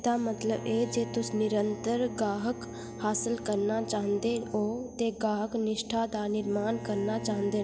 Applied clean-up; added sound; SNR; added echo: none; Bowed string instrument; 12 dB; none.